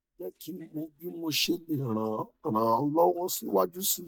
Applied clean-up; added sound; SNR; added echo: neural mask model DeepFilterNet 3.